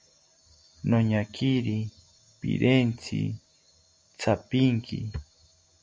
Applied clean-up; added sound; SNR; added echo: none; none; none; none.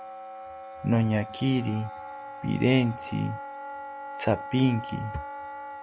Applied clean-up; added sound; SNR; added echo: none; Wind instrument, woodwind instrument; 11 dB; none.